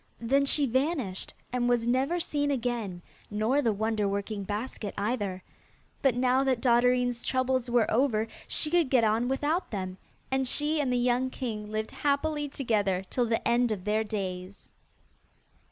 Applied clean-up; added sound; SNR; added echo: none; none; none; none.